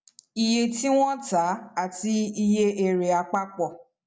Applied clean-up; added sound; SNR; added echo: none; none; none; none.